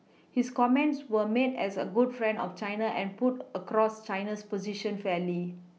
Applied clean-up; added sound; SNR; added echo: none; none; none; none.